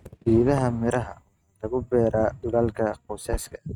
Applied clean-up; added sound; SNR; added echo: neural mask model RNNoise.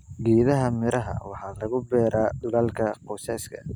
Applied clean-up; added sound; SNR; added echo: none; none; none; none.